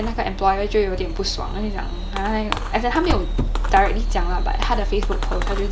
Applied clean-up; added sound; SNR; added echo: none; Fireworks; -1 dB; none.